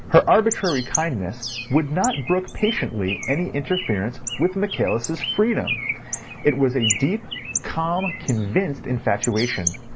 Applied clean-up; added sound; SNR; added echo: none; Bird; 8 dB; none.